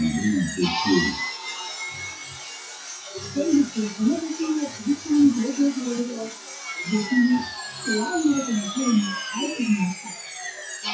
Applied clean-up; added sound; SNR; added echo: classical method WPE with log-MMSE.